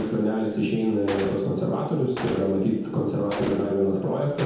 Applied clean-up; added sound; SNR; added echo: none; Gunshot, gunfire; 13 dB; reverberation time 0.9 s.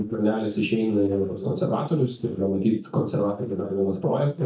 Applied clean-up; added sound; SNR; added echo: neural mask model DeepFilterNet 3.